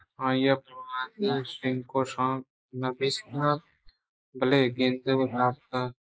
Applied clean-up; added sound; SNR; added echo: neural mask model Resemble Enhance denoiser.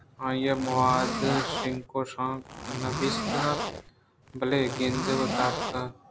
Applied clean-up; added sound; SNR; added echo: none; Zipper (clothing); 3 dB; none.